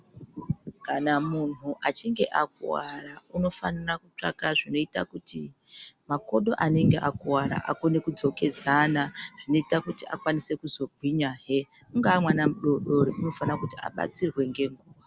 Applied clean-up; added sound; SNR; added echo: none; none; none; none.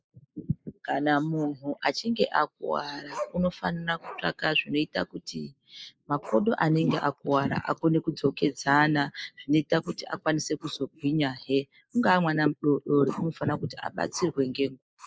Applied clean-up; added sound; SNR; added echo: neural mask model Resemble Enhance denoiser.